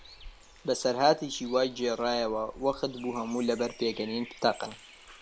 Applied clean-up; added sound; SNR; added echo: none; Rain + Bird; 20 dB; none.